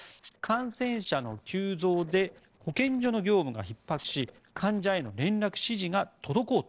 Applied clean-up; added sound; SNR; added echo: neural separator model SepFormer DNS4.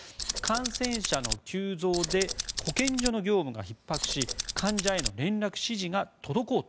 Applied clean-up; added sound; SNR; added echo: none; Tools; 2 dB; none.